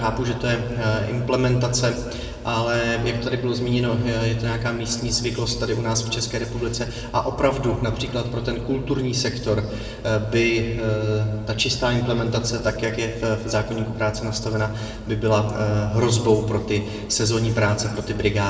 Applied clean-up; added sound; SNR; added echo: none; none; none; reverberation time 1.6 s.